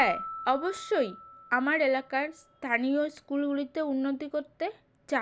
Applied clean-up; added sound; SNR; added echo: none; Keyboard (musical); 16 dB; none.